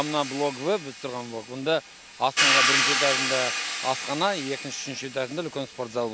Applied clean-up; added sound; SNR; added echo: none; Hi-hat; -1 dB; none.